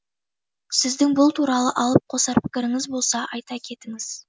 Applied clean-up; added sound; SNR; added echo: none; none; none; none.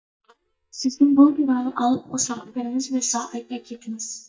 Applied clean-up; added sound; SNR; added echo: neural mask model DeepFilterNet 3.